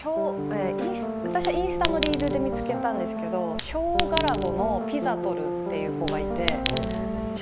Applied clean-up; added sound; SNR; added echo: none; Chink, clink + Piano; -1 dB; none.